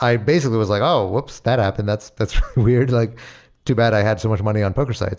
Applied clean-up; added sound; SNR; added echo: none; none; none; none.